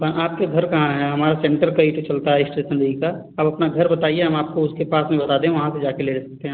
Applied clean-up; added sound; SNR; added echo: none; none; none; none.